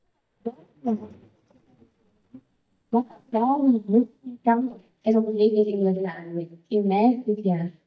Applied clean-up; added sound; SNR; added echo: neural mask model DeepFilterNet 3.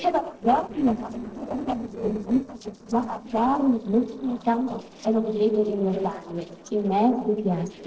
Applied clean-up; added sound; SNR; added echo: neural separator model SepFormer DNS4.